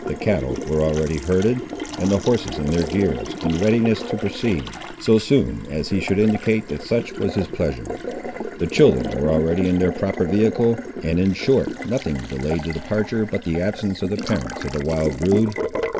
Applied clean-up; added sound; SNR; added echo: none; Water tap, faucet; 9 dB; none.